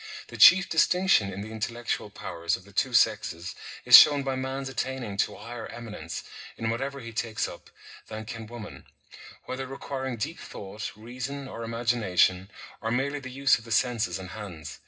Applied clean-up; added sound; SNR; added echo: none; none; none; reverberation time 0.2 s.